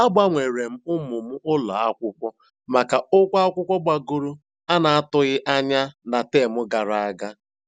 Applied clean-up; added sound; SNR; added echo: none; none; none; none.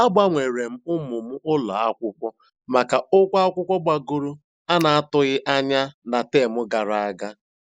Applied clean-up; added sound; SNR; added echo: neural mask model Resemble Enhance denoiser.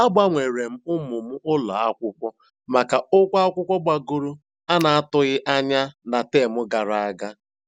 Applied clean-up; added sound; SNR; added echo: none; Finger snapping; 18 dB; none.